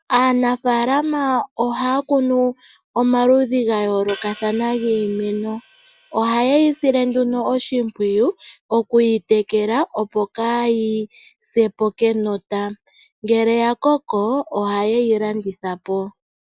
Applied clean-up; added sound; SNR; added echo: none; Hi-hat; 18 dB; none.